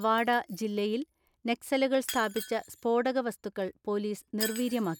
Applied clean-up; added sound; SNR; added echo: none; Shatter; 15 dB; none.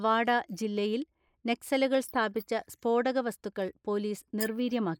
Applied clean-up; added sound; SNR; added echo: neural mask model Resemble Enhance denoiser.